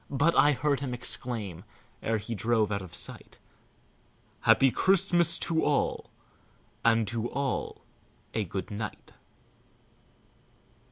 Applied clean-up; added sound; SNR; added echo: none; none; none; none.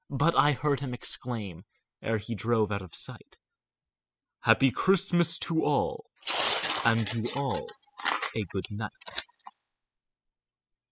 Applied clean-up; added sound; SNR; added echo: classical method spectral subtraction.